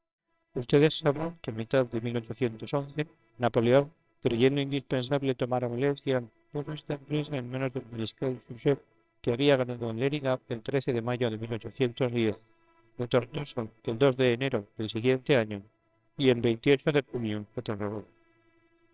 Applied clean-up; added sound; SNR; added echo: neural separator model SepFormer WHAMR!.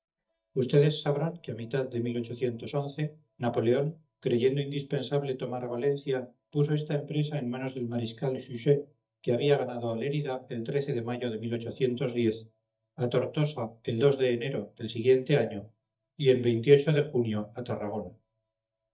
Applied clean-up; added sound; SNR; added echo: neural mask model DeepFilterNet 3.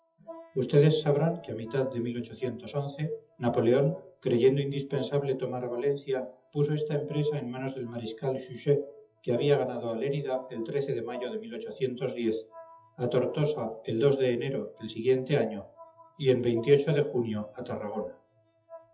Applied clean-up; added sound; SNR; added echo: classical method WPE with log-MMSE.